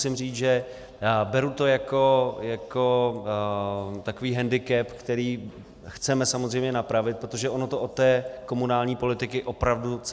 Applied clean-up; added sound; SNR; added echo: none; none; none; none.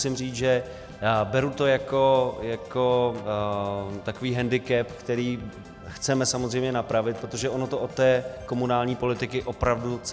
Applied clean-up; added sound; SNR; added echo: none; Organ; 20 dB; none.